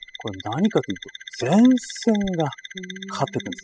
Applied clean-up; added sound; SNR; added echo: classical method spectral subtraction.